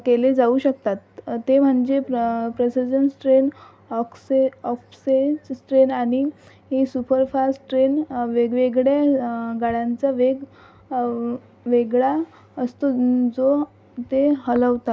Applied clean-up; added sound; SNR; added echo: none; none; none; none.